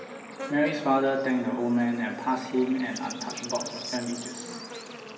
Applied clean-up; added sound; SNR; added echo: none; Bird / Insect; 11 dB; reverberation time 1.2 s.